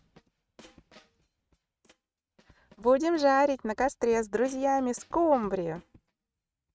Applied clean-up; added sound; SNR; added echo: neural mask model RNNoise.